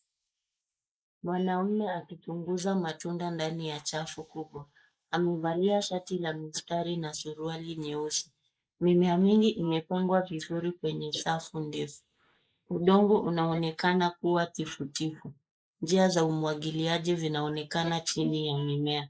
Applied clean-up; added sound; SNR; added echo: neural mask model Resemble Enhance denoiser.